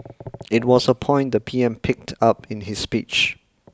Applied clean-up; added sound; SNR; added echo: none; none; none; none.